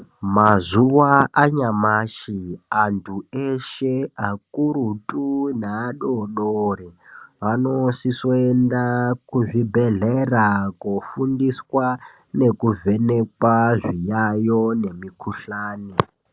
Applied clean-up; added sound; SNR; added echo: none; none; none; none.